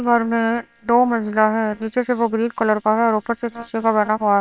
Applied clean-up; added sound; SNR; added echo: neural separator model SepFormer WHAM!.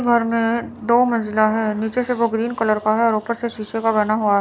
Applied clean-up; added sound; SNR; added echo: none; none; none; none.